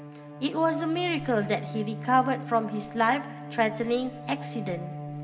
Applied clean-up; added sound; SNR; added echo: none; Bowed string instrument; 10 dB; reverberation time 1.3 s.